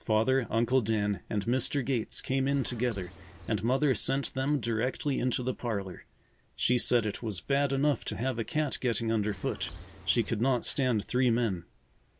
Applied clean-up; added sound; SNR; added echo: none; Bird; 16 dB; none.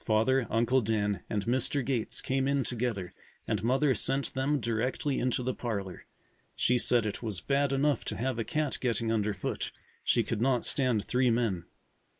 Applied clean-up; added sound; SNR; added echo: neural mask model Resemble Enhance denoiser.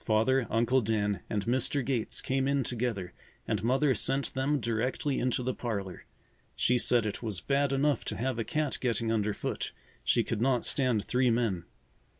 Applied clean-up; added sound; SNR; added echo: none; none; none; none.